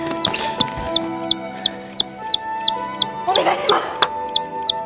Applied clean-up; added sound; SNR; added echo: none; Clapping + Mechanisms; 2 dB; none.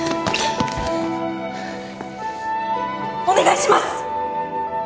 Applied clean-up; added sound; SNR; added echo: none; none; none; none.